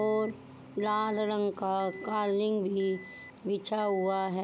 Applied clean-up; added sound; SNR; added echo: none; Bass guitar + Alarm; 19 dB; none.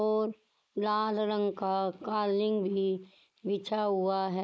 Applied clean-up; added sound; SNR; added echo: neural mask model Resemble Enhance denoiser.